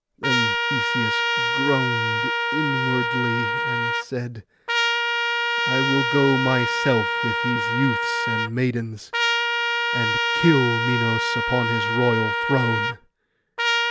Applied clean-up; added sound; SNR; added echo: none; Trumpet; -2 dB; none.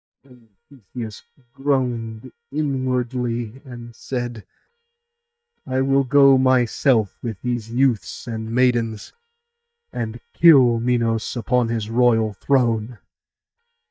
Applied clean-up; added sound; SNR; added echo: neural mask model DeepFilterNet 3.